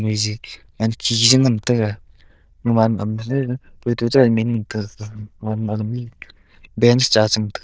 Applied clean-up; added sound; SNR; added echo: neural diffusion model UNIVERSE++.